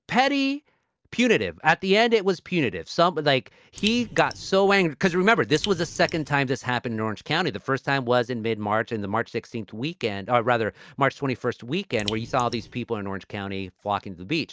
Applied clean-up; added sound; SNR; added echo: none; Raindrop; 14 dB; none.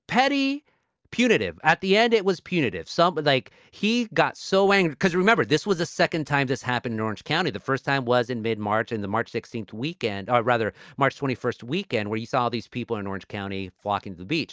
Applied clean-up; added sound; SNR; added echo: none; none; none; none.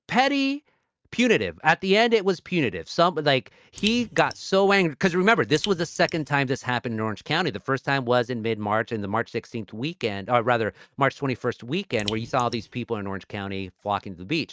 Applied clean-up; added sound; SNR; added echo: neural mask model RNNoise.